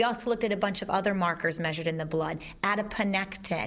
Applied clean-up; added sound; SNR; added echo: none; none; none; none.